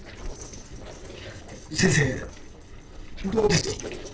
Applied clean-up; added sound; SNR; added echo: neural separator model SepFormer DNS4.